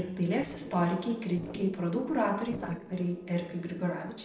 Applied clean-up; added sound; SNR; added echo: neural separator model SepFormer DNS4.